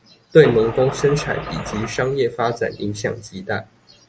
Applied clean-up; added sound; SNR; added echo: none; Engine starting / Car; 10 dB; none.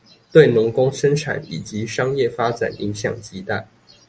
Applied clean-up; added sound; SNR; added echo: none; none; none; none.